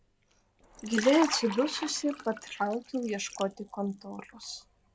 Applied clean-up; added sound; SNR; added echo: none; Liquid; 11 dB; none.